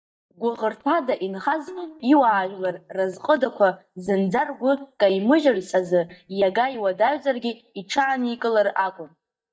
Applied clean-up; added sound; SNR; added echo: neural mask model DeepFilterNet 3.